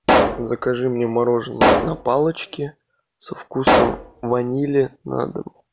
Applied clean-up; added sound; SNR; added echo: none; Explosion; -1 dB; none.